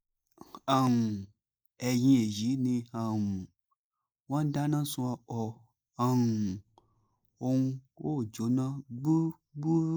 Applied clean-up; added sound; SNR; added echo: neural mask model Resemble Enhance denoiser.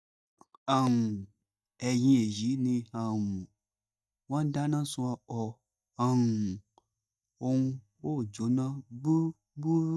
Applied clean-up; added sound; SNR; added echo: neural mask model DeepFilterNet 3.